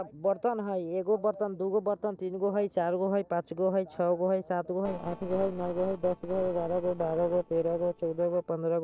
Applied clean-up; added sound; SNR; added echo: neural separator model SepFormer DNS4.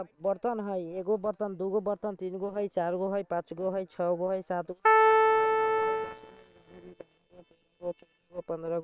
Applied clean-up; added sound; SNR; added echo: neural separator model SepFormer WHAM!.